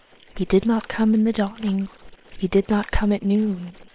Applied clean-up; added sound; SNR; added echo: neural separator model SepFormer WHAM!.